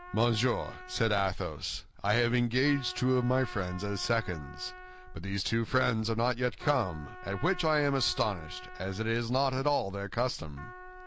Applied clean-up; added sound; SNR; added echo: none; Trumpet; 18 dB; none.